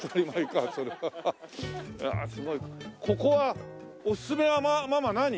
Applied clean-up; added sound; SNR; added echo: none; none; none; none.